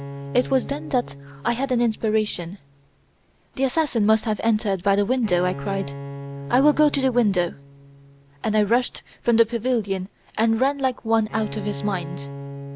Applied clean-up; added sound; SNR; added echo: none; Bowed string instrument; 14 dB; none.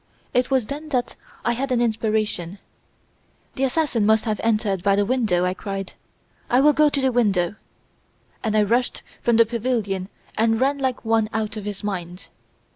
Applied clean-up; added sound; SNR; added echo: none; none; none; none.